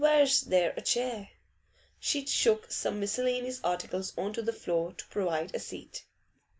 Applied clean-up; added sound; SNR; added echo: none; none; none; none.